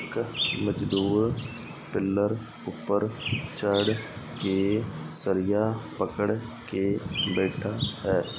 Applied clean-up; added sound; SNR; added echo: none; Chirp, tweet; 10 dB; none.